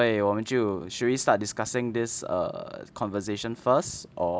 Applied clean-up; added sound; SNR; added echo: none; none; none; none.